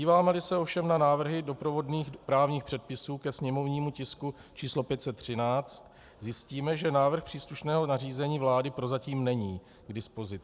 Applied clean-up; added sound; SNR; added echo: none; none; none; none.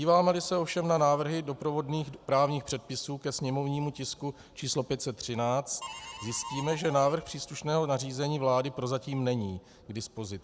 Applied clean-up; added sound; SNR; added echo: none; Harmonica; 12 dB; none.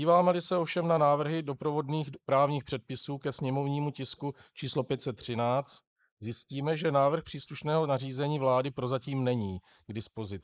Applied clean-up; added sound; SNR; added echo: neural mask model Resemble Enhance denoiser.